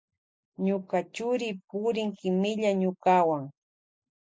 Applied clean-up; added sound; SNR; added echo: none; none; none; none.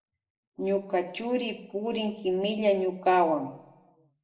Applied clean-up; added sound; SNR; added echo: none; none; none; reverberation time 0.7 s.